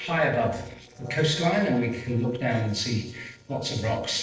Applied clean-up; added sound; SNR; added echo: neural separator model SepFormer DNS4.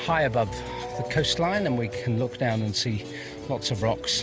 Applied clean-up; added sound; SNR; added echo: none; none; none; none.